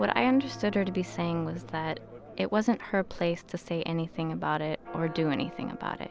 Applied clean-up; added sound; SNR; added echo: none; Church bell; 17 dB; none.